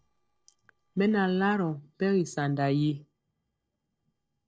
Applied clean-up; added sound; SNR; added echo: neural separator model SepFormer DNS4.